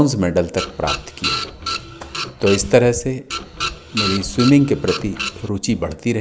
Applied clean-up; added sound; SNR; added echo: none; Printer; 7 dB; none.